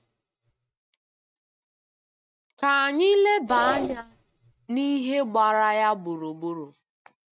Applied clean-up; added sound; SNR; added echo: neural mask model RNNoise.